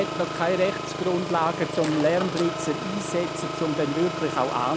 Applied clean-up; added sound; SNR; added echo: none; Engine; 5 dB; none.